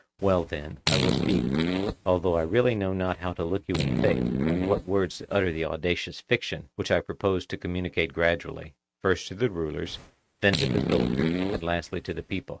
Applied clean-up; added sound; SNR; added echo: neural mask model RNNoise.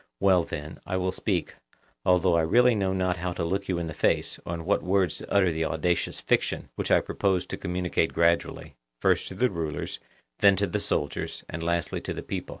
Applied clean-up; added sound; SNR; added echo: none; none; none; none.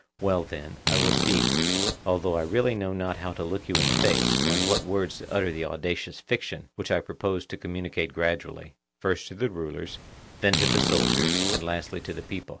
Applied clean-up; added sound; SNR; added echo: none; Fart; -2 dB; none.